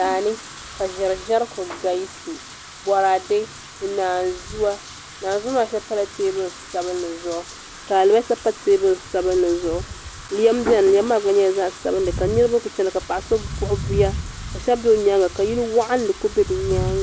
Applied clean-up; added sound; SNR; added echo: none; Wind / Rain; 12 dB; none.